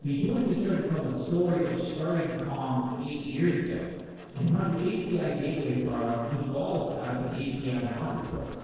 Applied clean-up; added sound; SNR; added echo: neural separator model SepFormer DNS4.